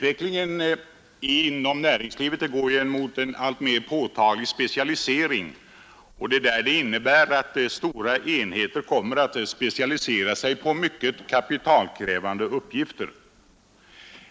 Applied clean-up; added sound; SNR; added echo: none; none; none; none.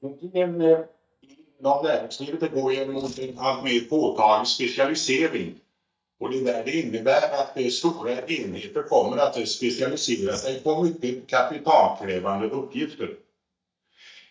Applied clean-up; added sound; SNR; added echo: neural mask model DeepFilterNet 3.